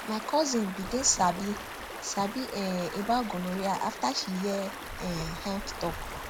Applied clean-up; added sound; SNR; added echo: none; Stream; 8 dB; none.